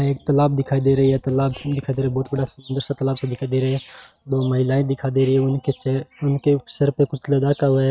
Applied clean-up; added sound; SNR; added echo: neural mask model RNNoise.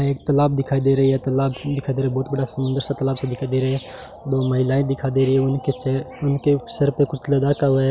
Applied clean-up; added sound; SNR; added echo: none; none; none; none.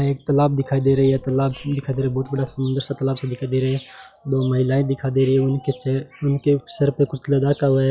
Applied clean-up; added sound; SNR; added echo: classical method log-MMSE.